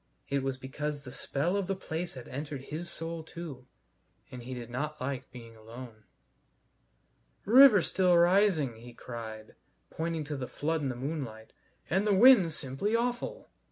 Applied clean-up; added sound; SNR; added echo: none; none; none; none.